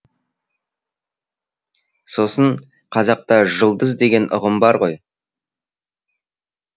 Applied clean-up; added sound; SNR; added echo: none; none; none; none.